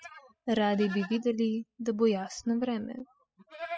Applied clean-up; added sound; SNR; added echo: classical method spectral subtraction.